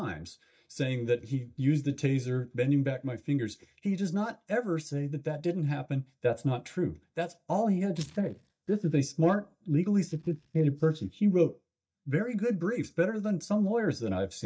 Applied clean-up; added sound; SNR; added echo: neural mask model DeepFilterNet 3.